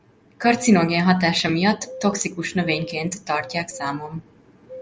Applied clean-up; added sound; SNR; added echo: none; Bird vocalization, bird call, bird song; 18 dB; none.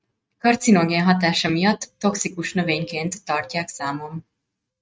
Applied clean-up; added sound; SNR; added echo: neural mask model RNNoise.